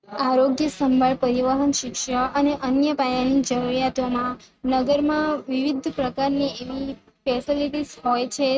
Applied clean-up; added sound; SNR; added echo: neural mask model RNNoise.